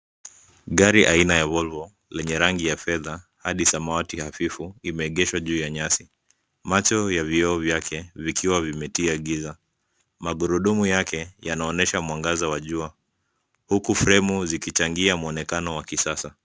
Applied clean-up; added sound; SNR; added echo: none; none; none; none.